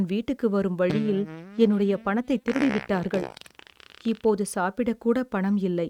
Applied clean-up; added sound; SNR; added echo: neural mask model RNNoise.